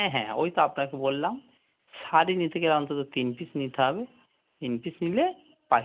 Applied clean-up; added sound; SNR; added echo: none; none; none; none.